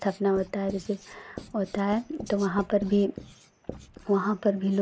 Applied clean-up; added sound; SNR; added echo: none; Writing; 17 dB; none.